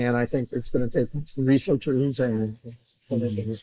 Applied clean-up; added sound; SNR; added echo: neural mask model Resemble Enhance denoiser.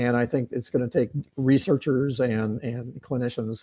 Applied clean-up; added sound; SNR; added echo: none; none; none; none.